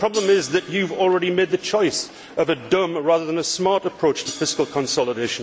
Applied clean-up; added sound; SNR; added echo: none; Crash cymbal; 20 dB; none.